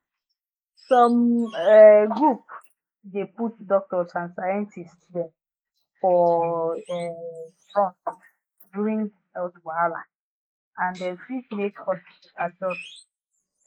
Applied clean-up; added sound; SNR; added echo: neural mask model Resemble Enhance denoiser.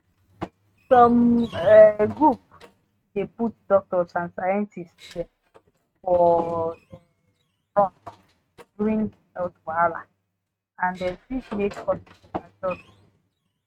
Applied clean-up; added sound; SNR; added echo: neural mask model RNNoise.